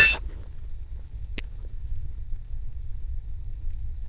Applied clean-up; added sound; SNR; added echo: neural diffusion model UNIVERSE++.